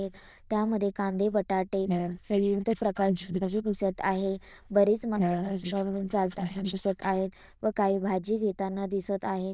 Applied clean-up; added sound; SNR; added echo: neural diffusion model UNIVERSE++.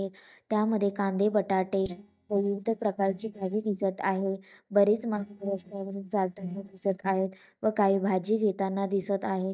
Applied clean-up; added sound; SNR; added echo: neural mask model DeepFilterNet 3.